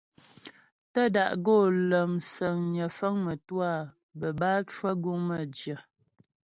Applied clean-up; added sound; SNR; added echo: none; none; none; none.